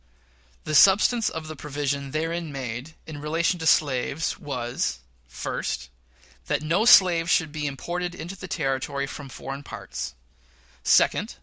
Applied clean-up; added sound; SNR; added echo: none; none; none; none.